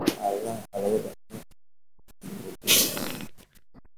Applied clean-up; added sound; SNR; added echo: neural mask model Resemble Enhance denoiser.